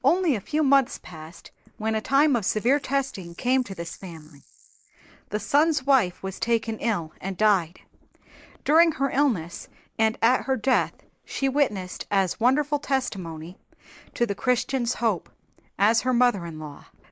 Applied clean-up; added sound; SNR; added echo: neural mask model Resemble Enhance denoiser.